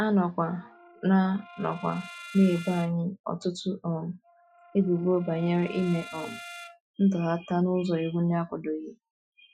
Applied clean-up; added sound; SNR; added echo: classical method Wiener filter.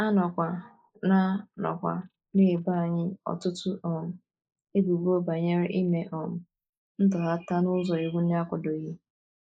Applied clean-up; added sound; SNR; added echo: neural mask model Resemble Enhance denoiser.